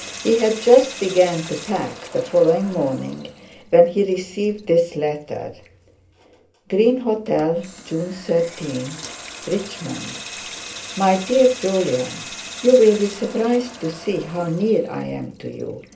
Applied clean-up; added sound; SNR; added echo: none; Sink (filling or washing) / Water tap, faucet; 16 dB; reverberation time 0.3 s.